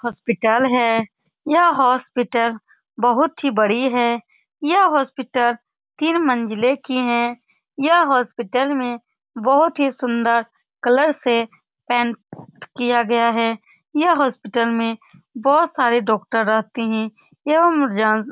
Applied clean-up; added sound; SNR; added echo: none; none; none; none.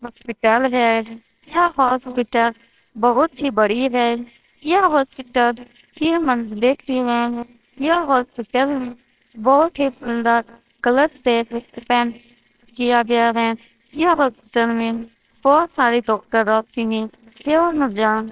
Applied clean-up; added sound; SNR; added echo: neural separator model SepFormer WHAMR!.